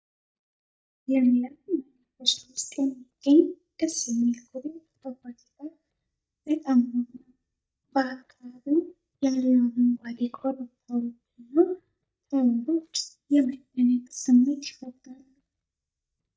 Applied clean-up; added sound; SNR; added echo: neural mask model DeepFilterNet 3.